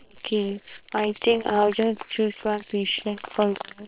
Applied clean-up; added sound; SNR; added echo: neural separator model SepFormer WHAM!.